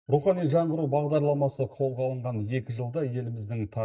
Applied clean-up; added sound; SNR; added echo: neural mask model DeepFilterNet 3.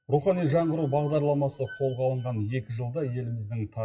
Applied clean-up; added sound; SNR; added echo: classical method WPE with log-MMSE.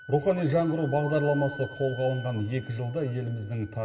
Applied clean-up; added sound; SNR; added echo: none; Wind instrument, woodwind instrument; 17 dB; reverberation time 2.9 s.